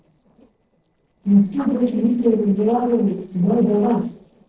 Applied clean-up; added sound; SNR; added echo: neural separator model SepFormer DNS4.